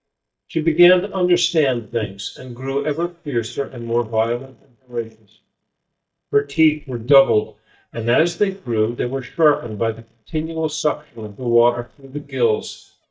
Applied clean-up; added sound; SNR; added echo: neural mask model DeepFilterNet 3.